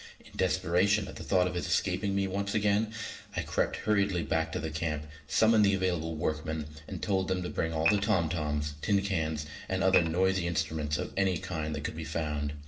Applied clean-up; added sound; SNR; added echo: neural separator model SepFormer DNS4.